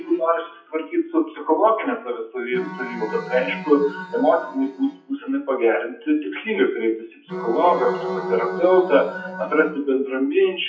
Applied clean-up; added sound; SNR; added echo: classical method WPE with log-MMSE.